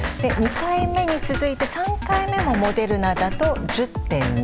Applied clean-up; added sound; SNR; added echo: none; Drum kit; 5 dB; none.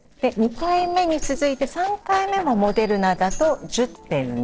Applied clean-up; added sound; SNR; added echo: neural separator model SepFormer DNS4.